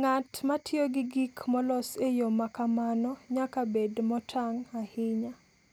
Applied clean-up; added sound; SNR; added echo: none; none; none; none.